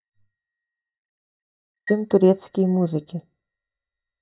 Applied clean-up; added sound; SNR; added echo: neural mask model DeepFilterNet 3.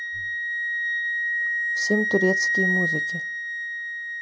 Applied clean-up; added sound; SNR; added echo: none; Wind instrument, woodwind instrument; -4 dB; none.